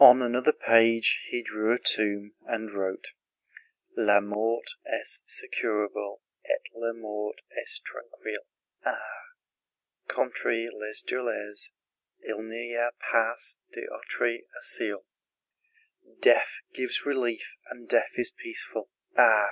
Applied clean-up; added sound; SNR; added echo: none; none; none; none.